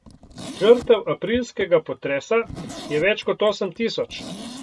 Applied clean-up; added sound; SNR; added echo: none; Zipper (clothing); 17 dB; none.